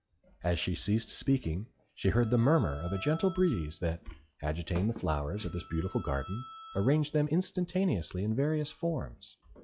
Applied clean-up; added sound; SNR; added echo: classical method log-MMSE.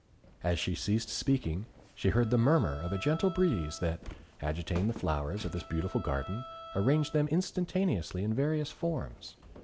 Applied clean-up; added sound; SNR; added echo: none; Bowed string instrument + Walk, footsteps; 17 dB; none.